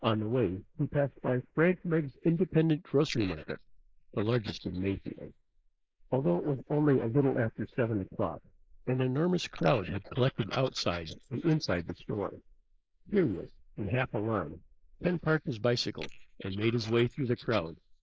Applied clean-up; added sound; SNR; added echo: neural mask model Resemble Enhance denoiser.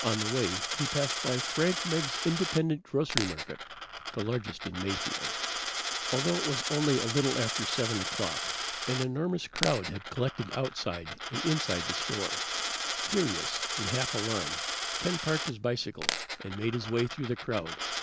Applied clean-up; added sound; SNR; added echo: none; Coin (dropping); 2 dB; none.